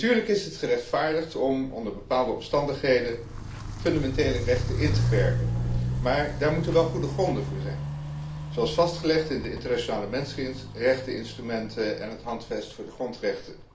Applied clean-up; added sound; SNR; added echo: none; Walk, footsteps; 5 dB; reverberation time 0.4 s.